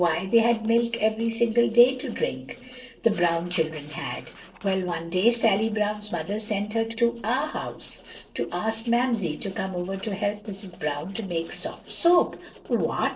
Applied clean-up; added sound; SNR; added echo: neural separator model SepFormer DNS4.